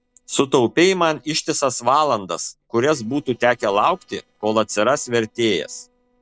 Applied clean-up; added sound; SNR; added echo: neural separator model SepFormer DNS4.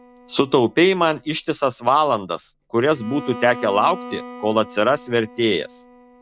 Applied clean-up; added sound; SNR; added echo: none; Bowed string instrument; 18 dB; none.